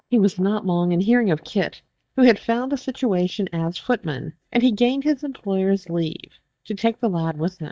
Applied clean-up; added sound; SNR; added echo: neural mask model DeepFilterNet 3.